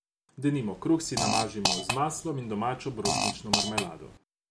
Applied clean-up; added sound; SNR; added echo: none; Fart; 0 dB; none.